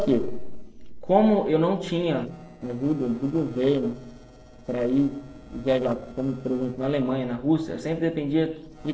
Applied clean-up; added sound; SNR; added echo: neural separator model SepFormer DNS4.